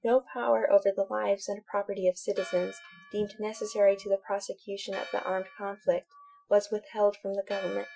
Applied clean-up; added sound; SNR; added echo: classical method Wiener filter.